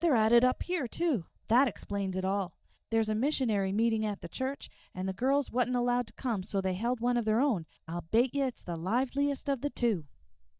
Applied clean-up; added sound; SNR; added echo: neural mask model DeepFilterNet 3.